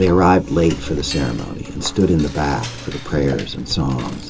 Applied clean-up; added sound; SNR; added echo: none; Cutlery, silverware / Dishes, pots, and pans; 14 dB; reverberation time 0.2 s.